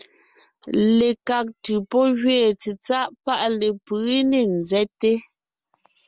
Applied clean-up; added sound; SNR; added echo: none; none; none; none.